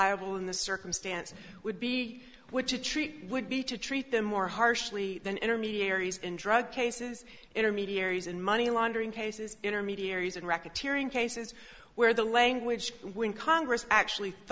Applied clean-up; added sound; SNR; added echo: none; none; none; none.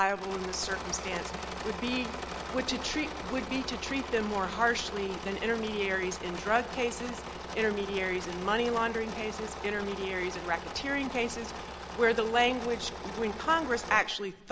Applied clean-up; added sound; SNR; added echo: none; Engine / Mechanisms; 8 dB; none.